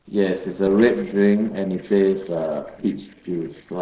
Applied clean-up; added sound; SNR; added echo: neural separator model SepFormer DNS4.